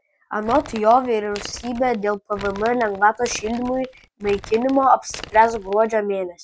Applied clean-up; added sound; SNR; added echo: none; Crumpling, crinkling; 18 dB; none.